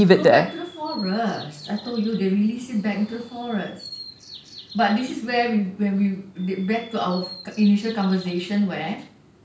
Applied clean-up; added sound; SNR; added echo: none; Bird vocalization, bird call, bird song; 20 dB; none.